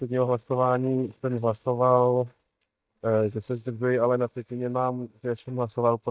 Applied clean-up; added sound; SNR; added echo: neural mask model DeepFilterNet 3.